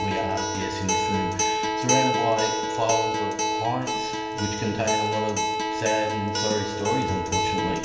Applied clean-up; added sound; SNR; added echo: none; Acoustic guitar; -2 dB; reverberation time 1.1 s.